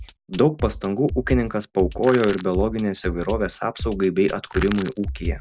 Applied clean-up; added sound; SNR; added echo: none; Drum kit + Crushing; 9 dB; none.